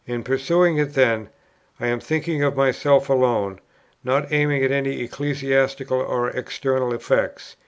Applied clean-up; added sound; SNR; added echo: none; none; none; none.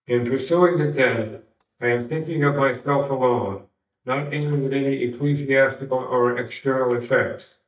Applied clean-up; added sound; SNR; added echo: neural mask model DeepFilterNet 3.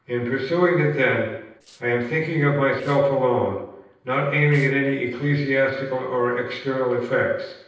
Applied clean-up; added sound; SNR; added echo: neural separator model SepFormer DNS4.